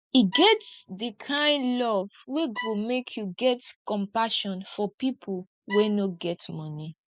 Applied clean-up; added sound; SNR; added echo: none; Bowed string instrument; 13 dB; none.